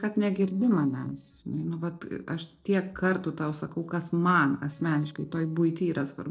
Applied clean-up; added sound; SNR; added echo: neural separator model SepFormer DNS4.